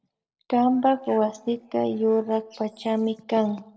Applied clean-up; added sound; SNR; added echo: neural separator model SepFormer DNS4.